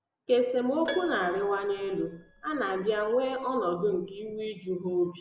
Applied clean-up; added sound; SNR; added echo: none; Keyboard (musical); 14 dB; none.